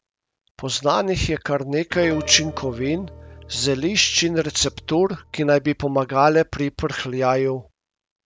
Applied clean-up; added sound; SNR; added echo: none; Piano; 16 dB; none.